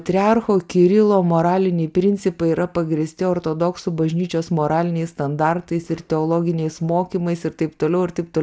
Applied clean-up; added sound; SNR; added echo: none; none; none; none.